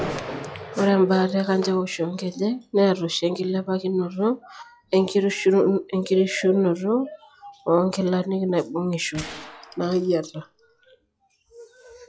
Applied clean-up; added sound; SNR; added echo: classical method log-MMSE.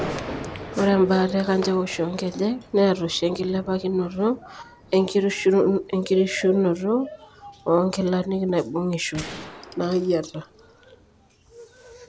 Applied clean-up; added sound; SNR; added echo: none; Thunder + Gunshot, gunfire; 17 dB; none.